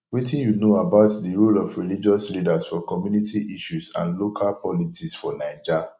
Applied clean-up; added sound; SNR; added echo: none; none; none; none.